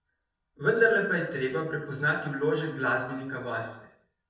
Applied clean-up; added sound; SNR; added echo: none; none; none; reverberation time 0.6 s.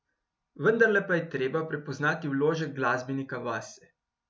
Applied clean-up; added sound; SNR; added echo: none; none; none; none.